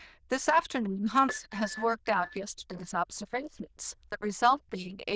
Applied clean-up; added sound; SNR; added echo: neural diffusion model UNIVERSE++.